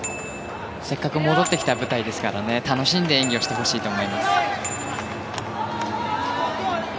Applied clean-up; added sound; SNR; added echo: none; Bicycle bell; 15 dB; none.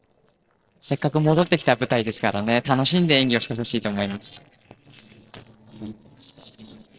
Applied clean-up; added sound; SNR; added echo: neural separator model SepFormer DNS4.